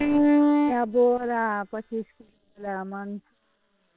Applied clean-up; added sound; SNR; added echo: neural separator model SepFormer WHAM!.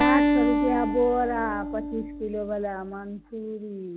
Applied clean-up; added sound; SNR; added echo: none; Acoustic guitar; -1 dB; none.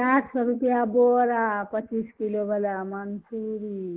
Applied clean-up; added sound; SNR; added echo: neural mask model Resemble Enhance denoiser.